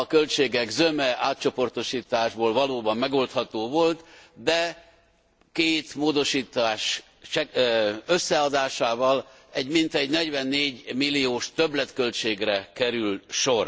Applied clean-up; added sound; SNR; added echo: none; none; none; none.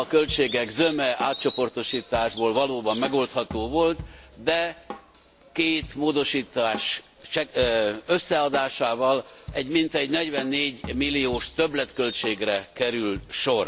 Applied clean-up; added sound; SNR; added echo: none; Drum kit + Bird vocalization, bird call, bird song; 14 dB; none.